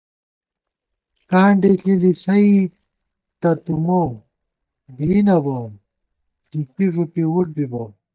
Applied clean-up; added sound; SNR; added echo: neural mask model DeepFilterNet 3.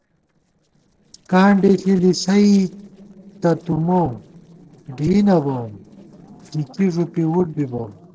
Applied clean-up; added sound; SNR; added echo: neural separator model SepFormer DNS4.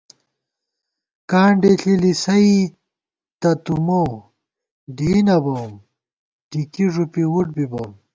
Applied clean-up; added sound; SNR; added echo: none; none; none; none.